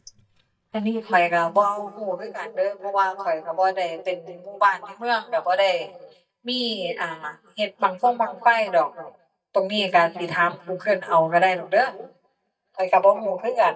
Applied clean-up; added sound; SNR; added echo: neural mask model DeepFilterNet 3.